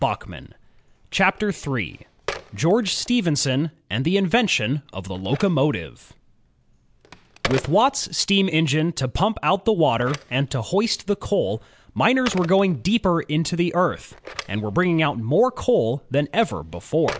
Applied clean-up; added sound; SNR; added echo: none; Telephone; 17 dB; none.